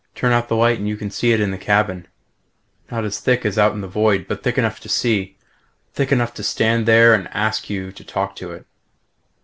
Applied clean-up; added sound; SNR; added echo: none; none; none; none.